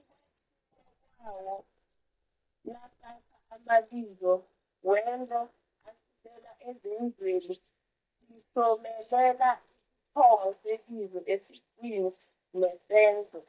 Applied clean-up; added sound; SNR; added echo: neural mask model DeepFilterNet 3.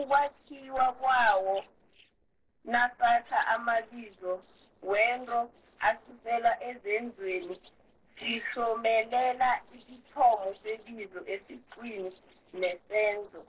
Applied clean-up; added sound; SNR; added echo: neural separator model SepFormer DNS4.